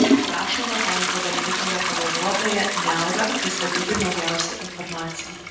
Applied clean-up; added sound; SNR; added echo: none; Trickle, dribble / Toilet flush / Hiss; -3 dB; reverberation time 0.9 s.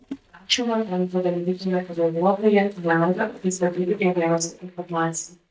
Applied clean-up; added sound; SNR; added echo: neural mask model DeepFilterNet 3.